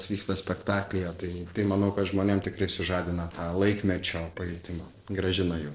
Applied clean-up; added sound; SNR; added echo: neural separator model SepFormer DNS4.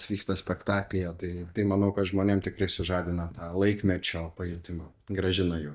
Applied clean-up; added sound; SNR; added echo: neural mask model DeepFilterNet 3.